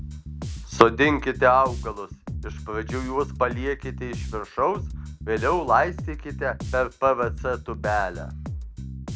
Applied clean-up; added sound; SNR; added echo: none; Bass guitar; 9 dB; none.